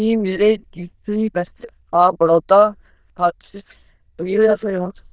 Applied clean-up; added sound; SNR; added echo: neural diffusion model UNIVERSE++.